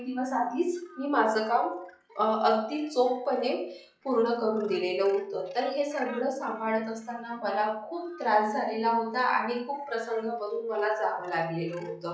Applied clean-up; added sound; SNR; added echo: classical method log-MMSE.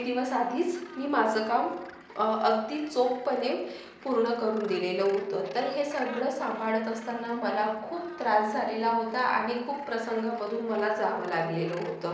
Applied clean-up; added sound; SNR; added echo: none; Gull, seagull; 20 dB; none.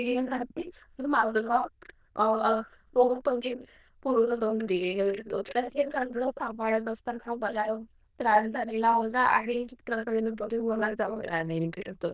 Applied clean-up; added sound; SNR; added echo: neural diffusion model UNIVERSE++.